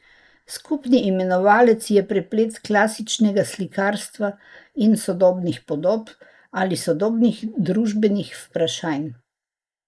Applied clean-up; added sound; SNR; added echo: neural mask model Resemble Enhance denoiser.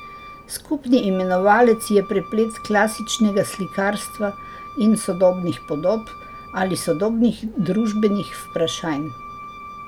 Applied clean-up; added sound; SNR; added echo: none; Wind instrument, woodwind instrument; 17 dB; none.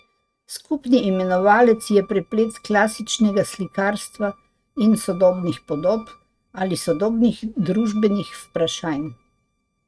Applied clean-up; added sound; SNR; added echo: neural mask model RNNoise.